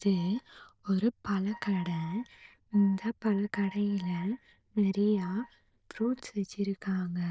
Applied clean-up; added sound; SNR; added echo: neural diffusion model UNIVERSE++.